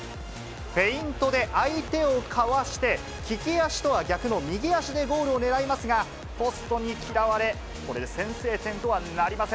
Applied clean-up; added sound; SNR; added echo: none; Aircraft; 19 dB; none.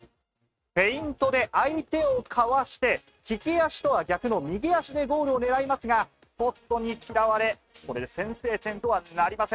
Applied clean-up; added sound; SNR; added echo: neural mask model RNNoise.